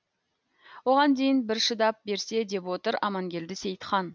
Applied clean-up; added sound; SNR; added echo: none; none; none; none.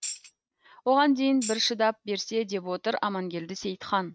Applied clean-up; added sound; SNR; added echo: neural mask model RNNoise.